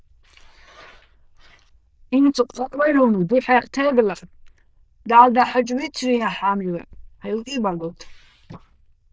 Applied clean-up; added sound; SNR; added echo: neural diffusion model UNIVERSE++.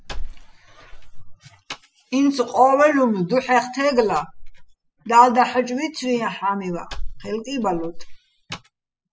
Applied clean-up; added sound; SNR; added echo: classical method spectral subtraction.